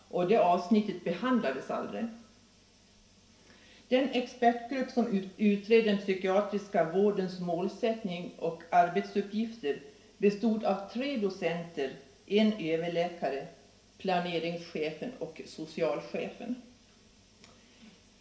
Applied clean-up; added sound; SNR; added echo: none; none; none; reverberation time 0.5 s.